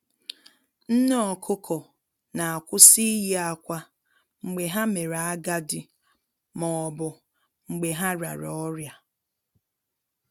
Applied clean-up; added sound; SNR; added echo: none; none; none; none.